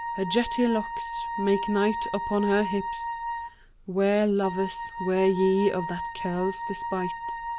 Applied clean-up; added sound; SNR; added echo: none; Wind instrument, woodwind instrument; 7 dB; none.